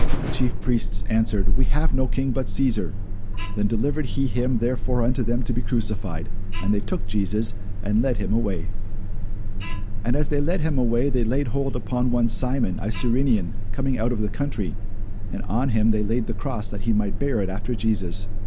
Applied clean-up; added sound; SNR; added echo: none; Alarm; -5 dB; none.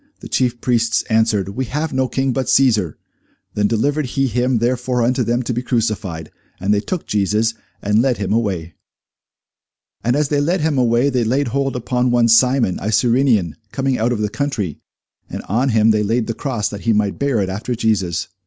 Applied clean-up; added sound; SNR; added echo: none; none; none; none.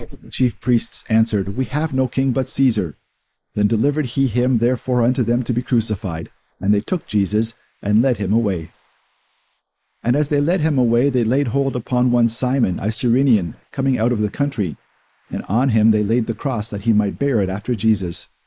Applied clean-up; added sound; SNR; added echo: neural mask model Resemble Enhance denoiser.